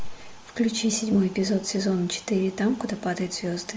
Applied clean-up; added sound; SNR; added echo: none; none; none; none.